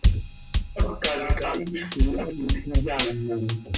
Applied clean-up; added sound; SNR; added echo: none; Drum kit; -4 dB; reverberation time 0.2 s.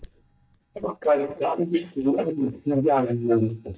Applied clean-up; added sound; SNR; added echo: neural mask model DeepFilterNet 3.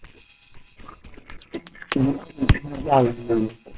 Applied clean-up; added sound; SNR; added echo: neural separator model SepFormer WHAMR!.